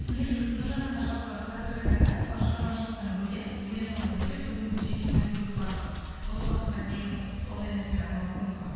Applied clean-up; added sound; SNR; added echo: none; Cat; -1 dB; reverberation time 2.1 s.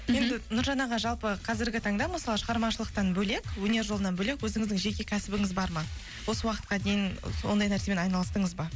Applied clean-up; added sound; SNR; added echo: none; none; none; none.